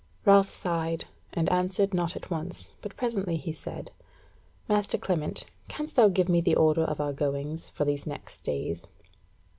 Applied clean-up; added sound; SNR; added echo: none; none; none; none.